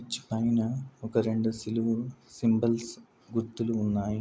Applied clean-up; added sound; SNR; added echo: none; none; none; none.